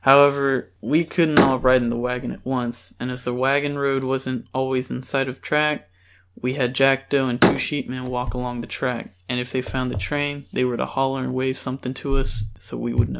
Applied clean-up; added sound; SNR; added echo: none; Slam; 6 dB; none.